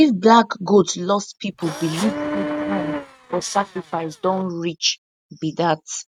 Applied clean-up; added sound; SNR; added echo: neural mask model RNNoise.